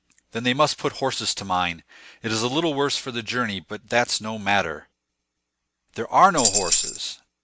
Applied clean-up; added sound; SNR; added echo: none; Tambourine; -3 dB; none.